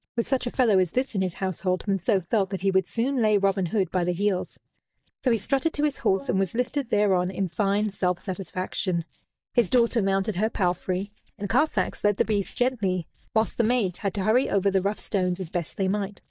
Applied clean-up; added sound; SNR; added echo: neural mask model DeepFilterNet 3.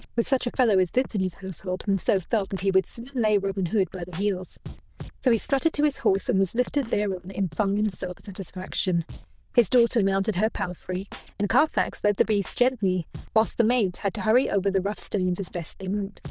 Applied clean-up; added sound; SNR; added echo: neural diffusion model UNIVERSE++.